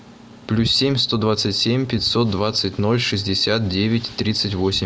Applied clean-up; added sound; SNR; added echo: none; none; none; none.